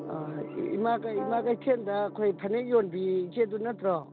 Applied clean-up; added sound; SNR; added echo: none; Gong + Brass instrument; 13 dB; none.